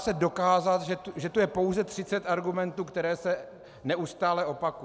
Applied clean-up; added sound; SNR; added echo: none; none; none; none.